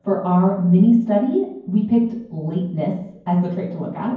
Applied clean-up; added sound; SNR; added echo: none; none; none; reverberation time 0.9 s.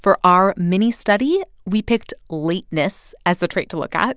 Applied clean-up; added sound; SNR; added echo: none; none; none; none.